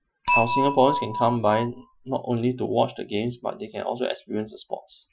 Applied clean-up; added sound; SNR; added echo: classical method Wiener filter.